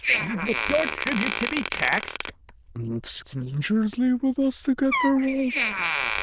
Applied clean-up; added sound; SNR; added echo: neural diffusion model UNIVERSE++.